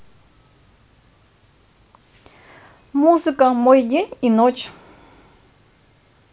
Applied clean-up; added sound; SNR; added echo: none; none; none; none.